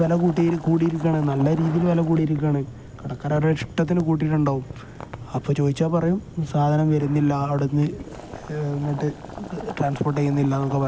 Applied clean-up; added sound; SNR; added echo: none; Boiling; 15 dB; none.